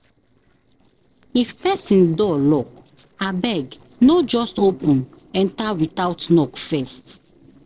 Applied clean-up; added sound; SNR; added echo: neural separator model SepFormer DNS4.